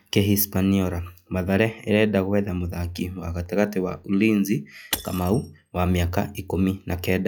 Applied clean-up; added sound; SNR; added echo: classical method log-MMSE.